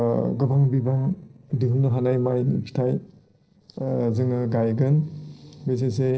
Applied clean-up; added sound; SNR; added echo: neural separator model SepFormer DNS4.